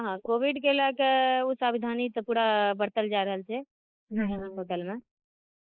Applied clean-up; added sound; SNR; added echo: neural mask model Resemble Enhance denoiser.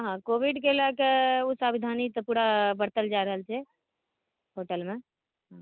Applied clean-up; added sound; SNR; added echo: none; none; none; none.